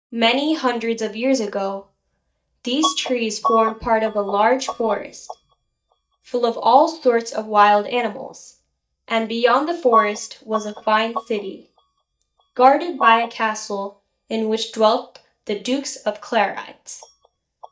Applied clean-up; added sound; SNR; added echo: neural mask model DeepFilterNet 3.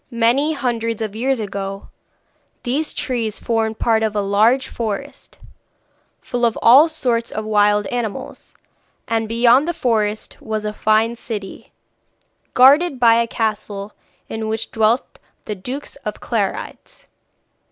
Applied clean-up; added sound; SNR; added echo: none; none; none; none.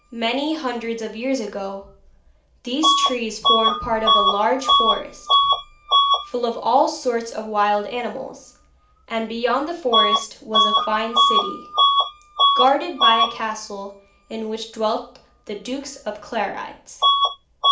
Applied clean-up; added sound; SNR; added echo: none; Bus / Alarm; -3 dB; reverberation time 0.4 s.